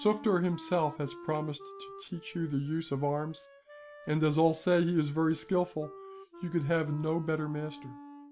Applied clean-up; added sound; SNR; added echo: none; Wind instrument, woodwind instrument; 18 dB; none.